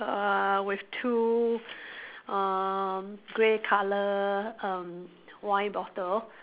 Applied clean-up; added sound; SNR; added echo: none; none; none; none.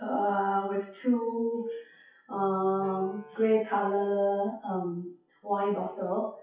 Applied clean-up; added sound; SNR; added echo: classical method WPE with log-MMSE.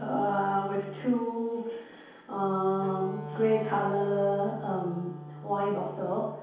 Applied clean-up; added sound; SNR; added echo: none; Wind instrument, woodwind instrument; 12 dB; reverberation time 0.8 s.